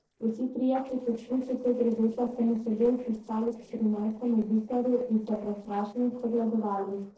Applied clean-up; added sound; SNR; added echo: neural separator model SepFormer DNS4.